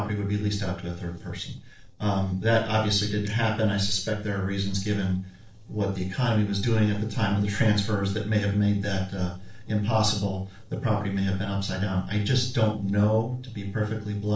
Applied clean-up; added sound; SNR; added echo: neural separator model SepFormer DNS4.